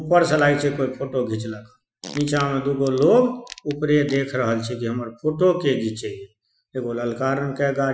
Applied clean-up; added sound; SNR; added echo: classical method Wiener filter.